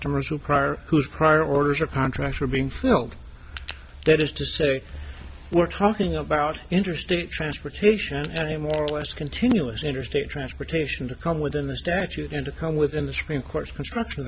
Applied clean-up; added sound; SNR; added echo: none; Bass drum + Crack; 13 dB; none.